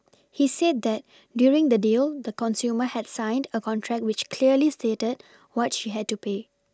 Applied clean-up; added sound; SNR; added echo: none; none; none; none.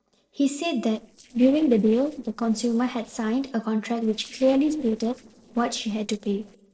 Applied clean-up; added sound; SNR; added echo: neural separator model SepFormer DNS4.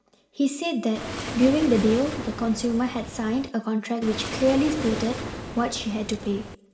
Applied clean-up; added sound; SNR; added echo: none; Waves, surf; 8 dB; reverberation time 0.7 s.